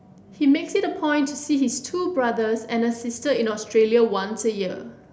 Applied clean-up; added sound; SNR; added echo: none; none; none; none.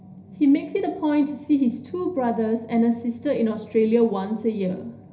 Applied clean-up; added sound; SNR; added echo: none; none; none; reverberation time 0.4 s.